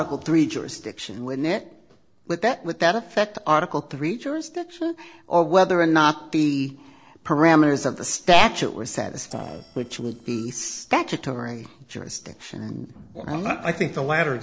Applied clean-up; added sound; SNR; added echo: neural separator model SepFormer DNS4.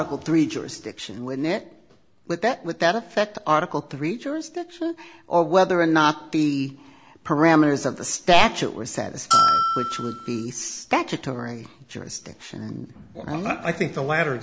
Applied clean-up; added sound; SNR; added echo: none; Bell; -3 dB; none.